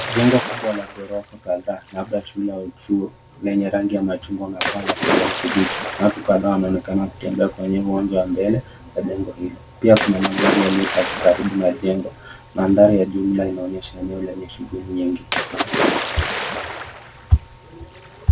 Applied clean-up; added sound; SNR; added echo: none; Splash, splatter; 7 dB; none.